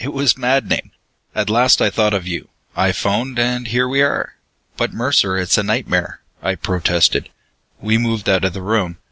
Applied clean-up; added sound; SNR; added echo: none; none; none; none.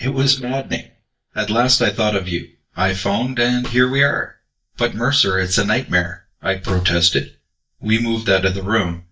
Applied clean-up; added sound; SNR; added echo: neural mask model DeepFilterNet 3.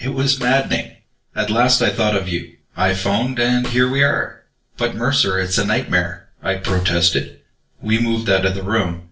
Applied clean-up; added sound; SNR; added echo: neural separator model SepFormer DNS4.